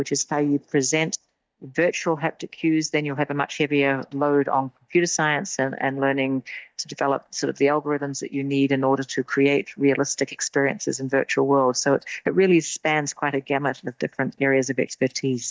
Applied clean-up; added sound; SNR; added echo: neural mask model DeepFilterNet 3.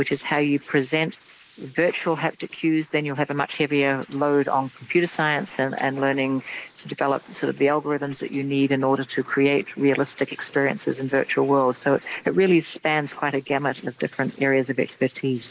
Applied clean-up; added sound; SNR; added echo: neural mask model Resemble Enhance denoiser.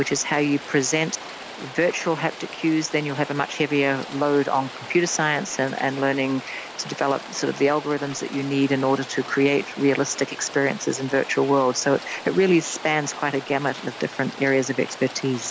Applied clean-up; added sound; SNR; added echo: none; Rain; 14 dB; none.